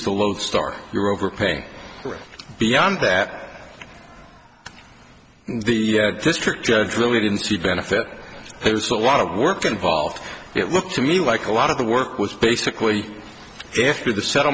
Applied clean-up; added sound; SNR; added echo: none; none; none; none.